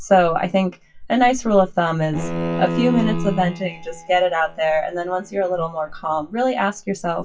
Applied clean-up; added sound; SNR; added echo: classical method WPE with log-MMSE.